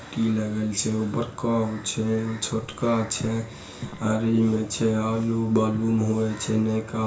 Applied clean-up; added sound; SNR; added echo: none; Walk, footsteps; 19 dB; reverberation time 0.4 s.